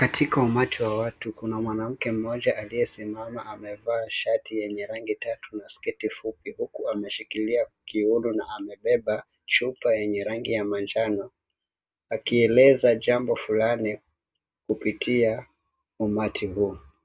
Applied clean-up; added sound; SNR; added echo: none; none; none; none.